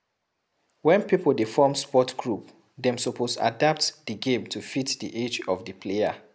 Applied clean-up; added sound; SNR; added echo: none; none; none; none.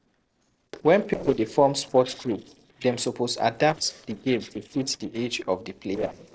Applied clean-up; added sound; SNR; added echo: neural separator model SepFormer DNS4.